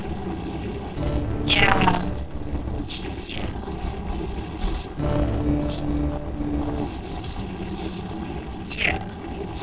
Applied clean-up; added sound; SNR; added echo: neural separator model SepFormer DNS4.